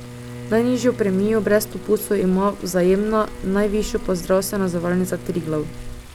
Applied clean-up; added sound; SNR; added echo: none; Water + Bowed string instrument; 13 dB; none.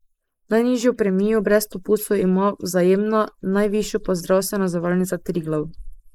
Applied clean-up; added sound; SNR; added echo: neural mask model Resemble Enhance denoiser.